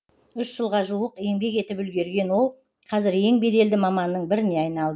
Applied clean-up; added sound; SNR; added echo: none; none; none; none.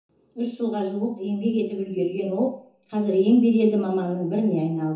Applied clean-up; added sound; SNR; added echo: none; none; none; reverberation time 0.6 s.